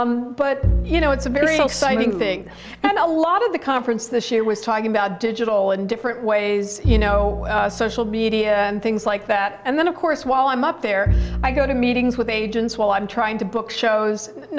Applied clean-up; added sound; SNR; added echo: none; Bowed string instrument; 5 dB; none.